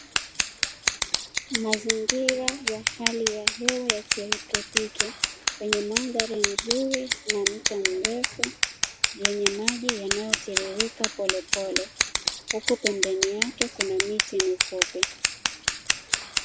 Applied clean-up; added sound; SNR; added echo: none; Scissors; -3 dB; none.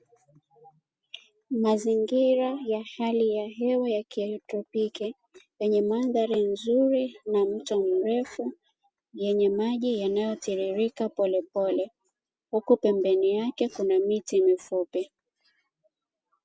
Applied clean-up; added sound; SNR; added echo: none; none; none; none.